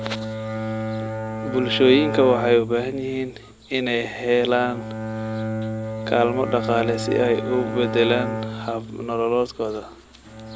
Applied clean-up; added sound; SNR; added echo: none; Bowed string instrument; 7 dB; none.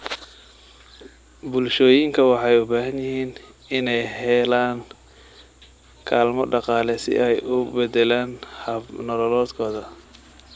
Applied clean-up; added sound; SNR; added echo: none; none; none; none.